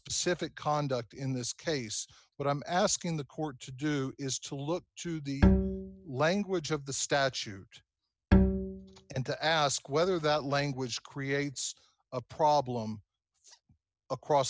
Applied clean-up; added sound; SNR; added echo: none; Bowed string instrument; -5 dB; none.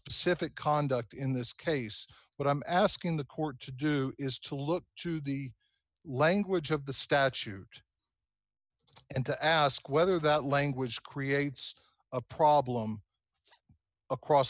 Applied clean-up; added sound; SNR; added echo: none; none; none; none.